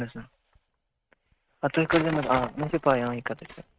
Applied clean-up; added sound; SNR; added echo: neural mask model RNNoise.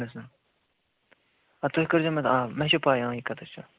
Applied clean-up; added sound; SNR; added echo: none; none; none; none.